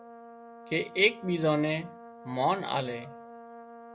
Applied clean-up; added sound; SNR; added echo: none; Brass instrument; 16 dB; none.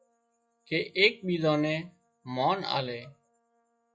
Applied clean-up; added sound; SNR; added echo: classical method log-MMSE.